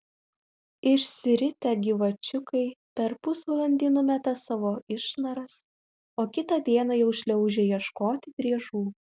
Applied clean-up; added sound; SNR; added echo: none; none; none; none.